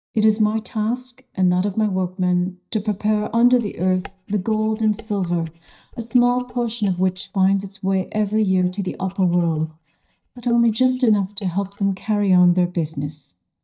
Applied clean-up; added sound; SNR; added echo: neural mask model DeepFilterNet 3.